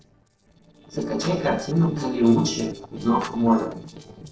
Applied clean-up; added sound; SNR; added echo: neural separator model SepFormer DNS4.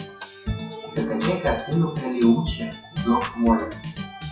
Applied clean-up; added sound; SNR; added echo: classical method WPE with log-MMSE.